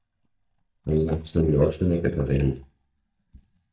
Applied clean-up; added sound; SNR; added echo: neural mask model DeepFilterNet 3.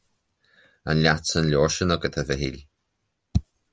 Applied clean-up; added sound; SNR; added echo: none; none; none; none.